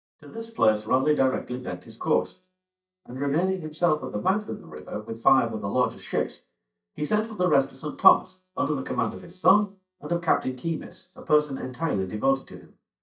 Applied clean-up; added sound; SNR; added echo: neural mask model DeepFilterNet 3.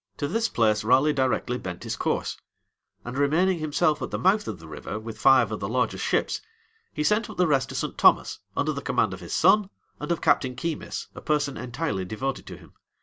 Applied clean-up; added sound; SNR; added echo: none; none; none; none.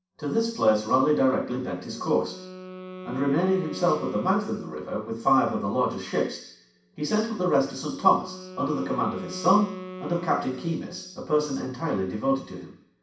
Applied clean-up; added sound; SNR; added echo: none; Wind instrument, woodwind instrument; 16 dB; reverberation time 0.6 s.